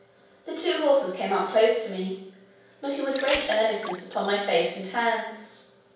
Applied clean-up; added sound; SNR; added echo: none; Water; 13 dB; reverberation time 0.7 s.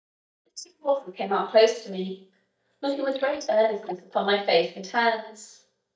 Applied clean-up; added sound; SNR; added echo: neural mask model DeepFilterNet 3.